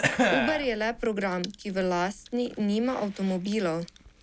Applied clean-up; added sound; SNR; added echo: none; Chewing, mastication / Cough; 4 dB; none.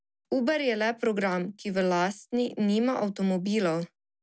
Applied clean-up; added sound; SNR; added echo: none; none; none; none.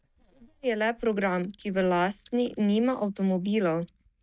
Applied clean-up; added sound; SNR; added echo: neural mask model DeepFilterNet 3.